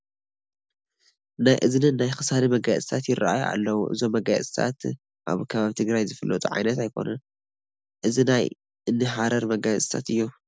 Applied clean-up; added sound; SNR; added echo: none; none; none; none.